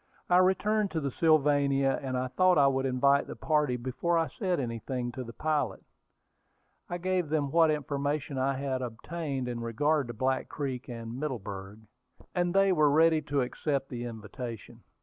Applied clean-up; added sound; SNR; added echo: none; none; none; none.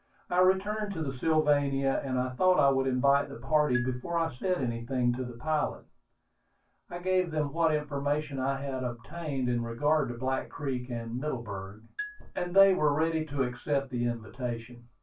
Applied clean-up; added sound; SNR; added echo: none; Marimba, xylophone; 16 dB; reverberation time 0.1 s.